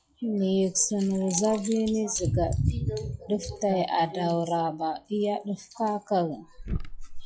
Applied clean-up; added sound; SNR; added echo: classical method log-MMSE.